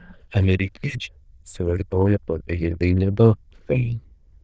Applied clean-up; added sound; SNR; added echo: neural diffusion model UNIVERSE++.